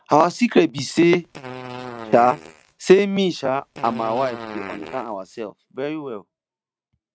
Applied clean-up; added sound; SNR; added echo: neural mask model RNNoise.